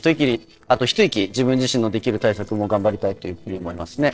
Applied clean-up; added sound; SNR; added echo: neural separator model SepFormer DNS4.